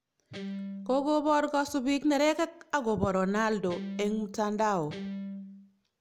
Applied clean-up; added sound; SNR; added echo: none; Guitar; 11 dB; none.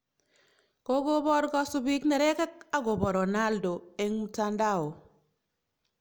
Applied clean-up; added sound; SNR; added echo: none; none; none; none.